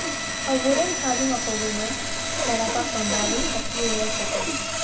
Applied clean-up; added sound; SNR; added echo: none; Sawing; -2 dB; reverberation time 0.8 s.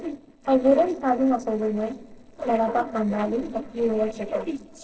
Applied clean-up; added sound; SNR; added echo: neural separator model SepFormer DNS4.